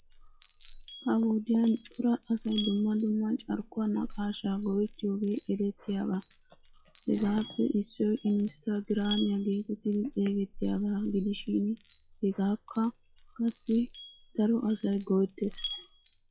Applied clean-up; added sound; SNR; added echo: classical method log-MMSE.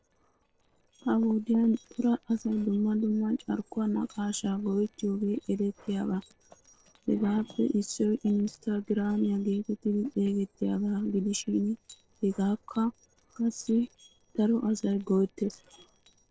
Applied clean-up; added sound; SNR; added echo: neural separator model SepFormer DNS4.